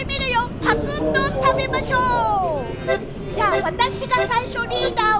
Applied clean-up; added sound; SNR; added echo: none; Subway, metro, underground; 4 dB; none.